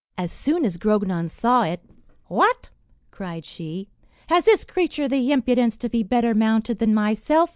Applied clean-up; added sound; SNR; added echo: none; none; none; none.